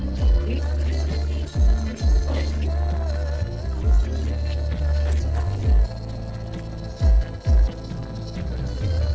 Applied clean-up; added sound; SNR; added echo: neural separator model SepFormer DNS4.